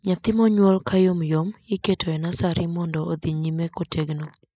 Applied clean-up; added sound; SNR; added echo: neural mask model Resemble Enhance denoiser.